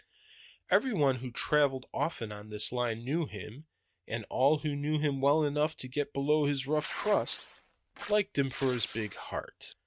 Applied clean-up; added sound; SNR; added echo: neural mask model RNNoise.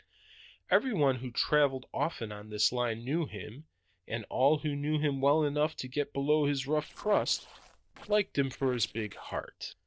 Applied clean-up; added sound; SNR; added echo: neural separator model SepFormer DNS4.